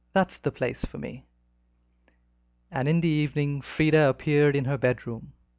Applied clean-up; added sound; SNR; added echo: none; none; none; none.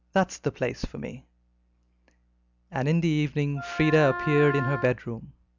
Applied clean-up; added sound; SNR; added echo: none; Wind instrument, woodwind instrument; 7 dB; none.